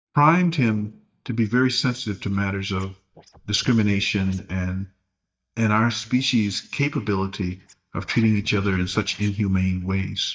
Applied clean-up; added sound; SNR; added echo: neural mask model DeepFilterNet 3.